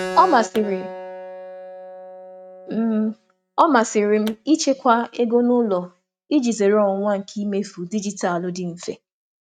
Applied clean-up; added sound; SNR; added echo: neural mask model RNNoise.